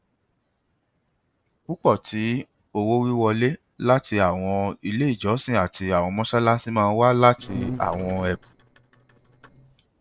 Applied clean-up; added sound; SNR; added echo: neural separator model SepFormer DNS4.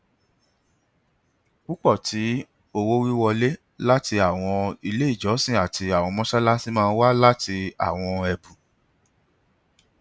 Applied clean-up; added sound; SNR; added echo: none; none; none; none.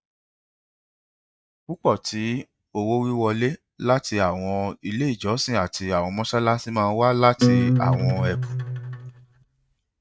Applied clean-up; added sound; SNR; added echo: neural mask model DeepFilterNet 3.